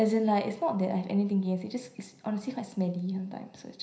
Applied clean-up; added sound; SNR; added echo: none; none; none; reverberation time 0.5 s.